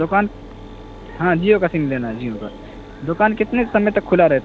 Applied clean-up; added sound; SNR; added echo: none; Mechanisms; 17 dB; none.